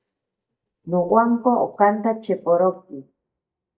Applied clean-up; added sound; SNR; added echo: neural mask model DeepFilterNet 3.